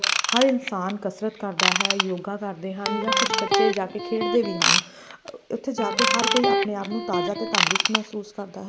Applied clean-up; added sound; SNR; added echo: none; Ratchet, pawl / Tools + Electric guitar; -2 dB; none.